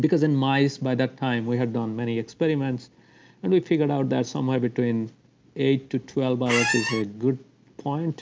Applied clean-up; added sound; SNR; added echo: none; Squeak; 1 dB; none.